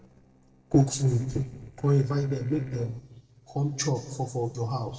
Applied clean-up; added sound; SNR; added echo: neural separator model SepFormer DNS4.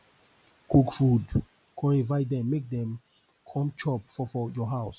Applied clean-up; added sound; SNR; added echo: none; none; none; none.